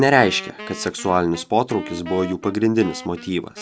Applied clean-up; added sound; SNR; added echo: none; Wind instrument, woodwind instrument; 16 dB; none.